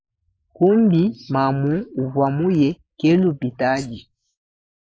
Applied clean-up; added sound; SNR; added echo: neural mask model Resemble Enhance denoiser.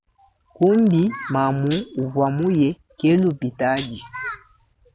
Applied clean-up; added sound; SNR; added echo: none; Tambourine; 2 dB; none.